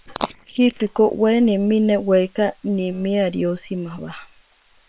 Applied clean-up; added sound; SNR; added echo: neural separator model SepFormer WHAM!.